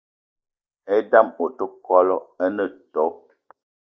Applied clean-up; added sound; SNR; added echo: neural mask model Resemble Enhance denoiser.